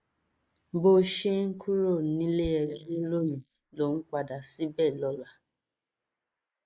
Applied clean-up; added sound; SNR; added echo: neural mask model Resemble Enhance denoiser.